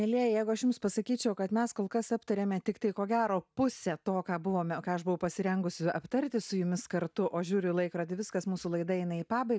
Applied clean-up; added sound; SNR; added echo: none; none; none; none.